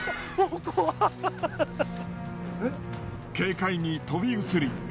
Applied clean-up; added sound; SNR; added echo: none; none; none; none.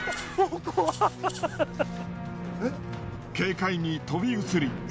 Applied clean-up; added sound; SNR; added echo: none; Rattle (instrument); 17 dB; none.